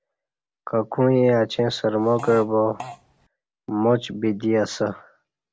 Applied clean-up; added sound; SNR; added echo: none; Fart; 17 dB; none.